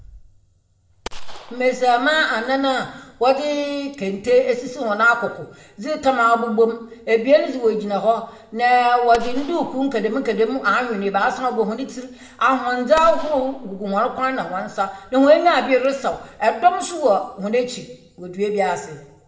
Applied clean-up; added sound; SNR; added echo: none; Gunshot, gunfire; 16 dB; reverberation time 0.8 s.